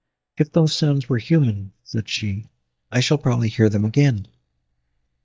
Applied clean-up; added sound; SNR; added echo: neural mask model DeepFilterNet 3.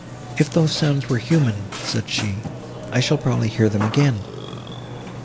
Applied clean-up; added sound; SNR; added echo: none; Burping, eructation; 11 dB; none.